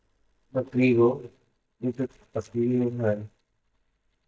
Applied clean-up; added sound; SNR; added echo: neural mask model DeepFilterNet 3.